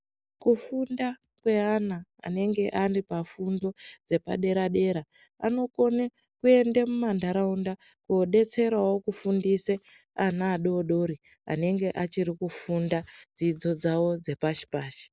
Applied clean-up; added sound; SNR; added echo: none; none; none; none.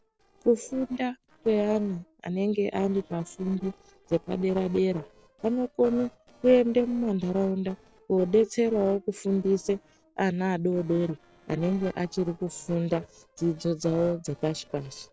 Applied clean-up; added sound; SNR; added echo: neural separator model SepFormer DNS4.